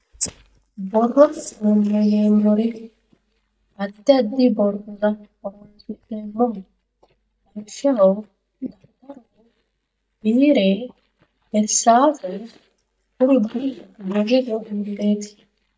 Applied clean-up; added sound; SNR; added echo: neural mask model DeepFilterNet 3.